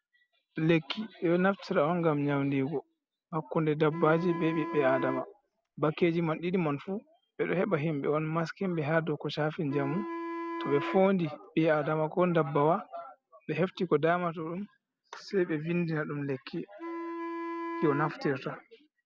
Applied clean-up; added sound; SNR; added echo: none; Wind instrument, woodwind instrument; 9 dB; none.